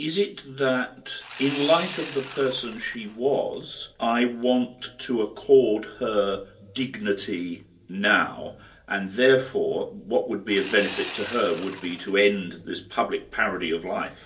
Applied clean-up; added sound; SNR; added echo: none; Sawing; 11 dB; reverberation time 0.3 s.